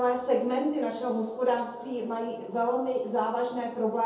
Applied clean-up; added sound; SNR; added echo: none; none; none; reverberation time 0.7 s.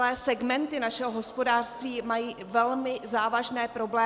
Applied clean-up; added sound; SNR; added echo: none; none; none; none.